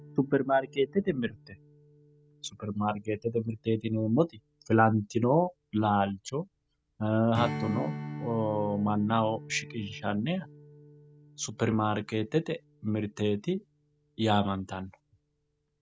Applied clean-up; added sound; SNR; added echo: none; Strum; 15 dB; none.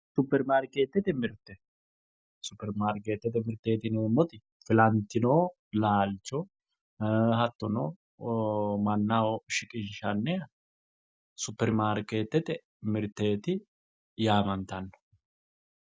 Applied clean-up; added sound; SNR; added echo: none; none; none; none.